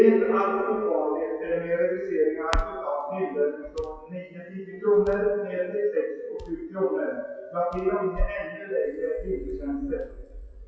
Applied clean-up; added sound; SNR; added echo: classical method WPE with log-MMSE.